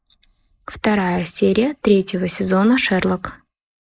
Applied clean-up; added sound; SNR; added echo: neural mask model Resemble Enhance denoiser.